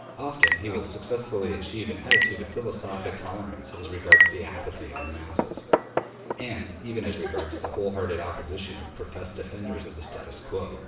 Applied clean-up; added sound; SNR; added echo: none; Chink, clink; -5 dB; reverberation time 0.7 s.